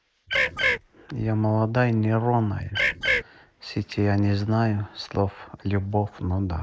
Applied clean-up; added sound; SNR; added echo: neural mask model Resemble Enhance denoiser.